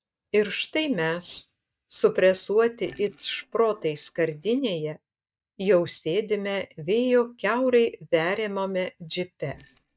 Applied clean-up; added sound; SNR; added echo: neural mask model DeepFilterNet 3.